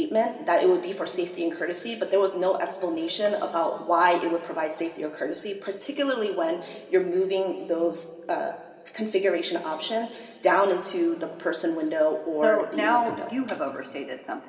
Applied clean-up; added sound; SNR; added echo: none; none; none; reverberation time 2.3 s.